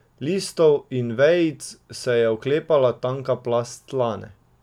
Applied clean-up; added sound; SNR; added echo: none; none; none; none.